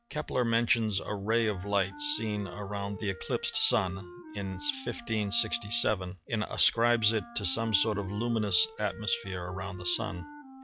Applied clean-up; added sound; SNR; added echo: classical method log-MMSE.